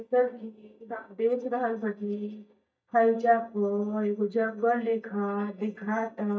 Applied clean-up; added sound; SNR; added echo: neural mask model DeepFilterNet 3.